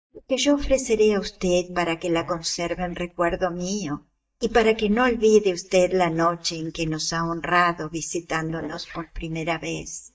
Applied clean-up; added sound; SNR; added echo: neural mask model DeepFilterNet 3.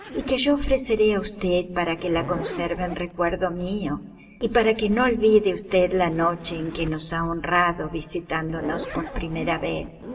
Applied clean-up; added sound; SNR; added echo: none; Zipper (clothing); 15 dB; reverberation time 2.2 s.